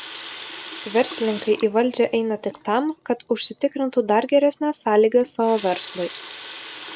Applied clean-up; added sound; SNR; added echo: none; Water tap, faucet; 14 dB; none.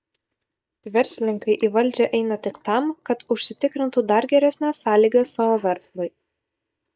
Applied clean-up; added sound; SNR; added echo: neural mask model DeepFilterNet 3.